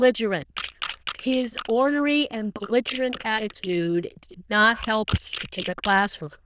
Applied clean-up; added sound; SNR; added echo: neural diffusion model UNIVERSE++.